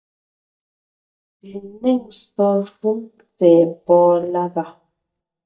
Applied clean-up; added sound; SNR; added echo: neural mask model DeepFilterNet 3.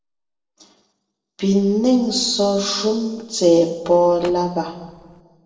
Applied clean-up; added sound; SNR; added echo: neural separator model SepFormer DNS4.